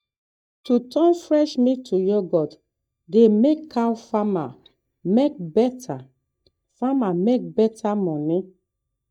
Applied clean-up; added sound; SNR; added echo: neural mask model DeepFilterNet 3.